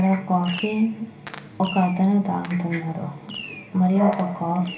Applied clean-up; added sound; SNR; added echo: none; Fireworks; 17 dB; reverberation time 0.3 s.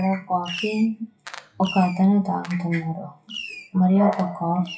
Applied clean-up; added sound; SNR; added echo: classical method WPE with log-MMSE.